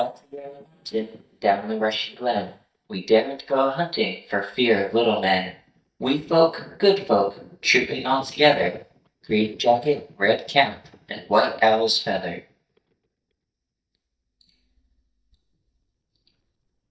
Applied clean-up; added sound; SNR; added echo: neural mask model DeepFilterNet 3.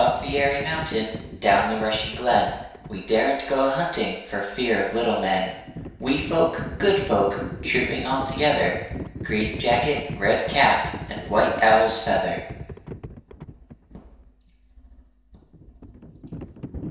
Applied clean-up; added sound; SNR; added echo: none; Livestock, farm animals, working animals; 12 dB; reverberation time 0.7 s.